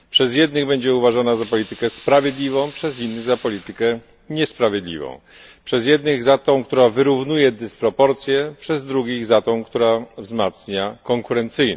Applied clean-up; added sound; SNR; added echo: none; Sink (filling or washing) / Water tap, faucet; 16 dB; none.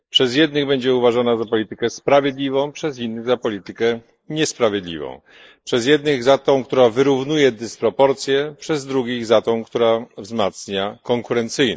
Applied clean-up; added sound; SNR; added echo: neural mask model Resemble Enhance denoiser.